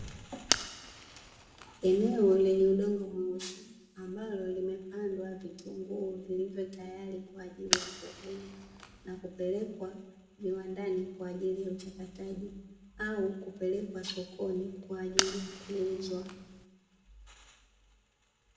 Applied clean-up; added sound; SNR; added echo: none; Fire; 2 dB; reverberation time 0.9 s.